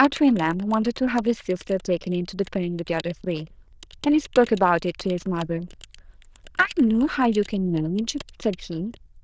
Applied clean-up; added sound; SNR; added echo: neural diffusion model UNIVERSE++.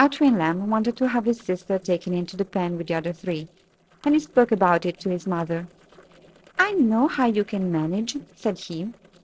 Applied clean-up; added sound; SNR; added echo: neural separator model SepFormer DNS4.